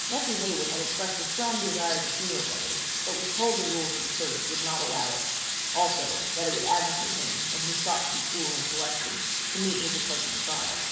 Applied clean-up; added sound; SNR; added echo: none; Sink (filling or washing) / Water tap, faucet; -3 dB; reverberation time 1.0 s.